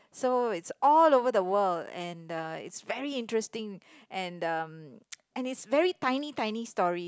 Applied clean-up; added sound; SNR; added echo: none; none; none; none.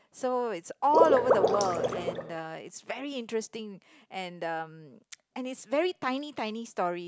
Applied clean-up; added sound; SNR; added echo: none; Water / Liquid; -5 dB; none.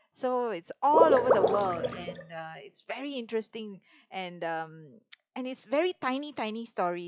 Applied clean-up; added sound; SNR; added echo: classical method log-MMSE.